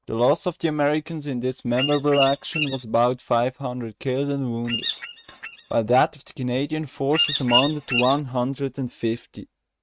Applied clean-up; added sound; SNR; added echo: neural mask model RNNoise.